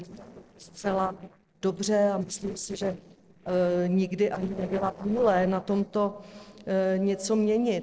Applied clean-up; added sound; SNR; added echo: neural separator model SepFormer DNS4.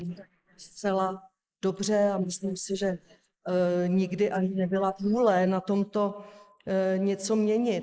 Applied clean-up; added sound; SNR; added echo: neural mask model Resemble Enhance denoiser.